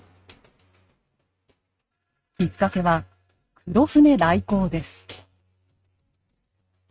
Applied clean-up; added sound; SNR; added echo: neural mask model RNNoise.